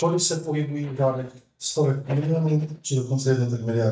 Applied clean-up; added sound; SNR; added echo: neural mask model DeepFilterNet 3.